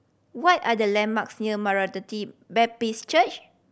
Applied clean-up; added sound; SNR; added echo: none; none; none; none.